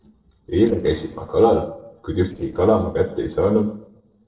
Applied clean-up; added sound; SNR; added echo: neural separator model SepFormer DNS4.